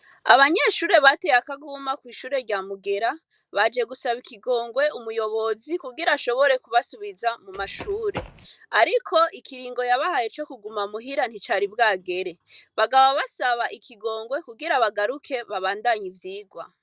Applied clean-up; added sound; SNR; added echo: none; Run; 15 dB; none.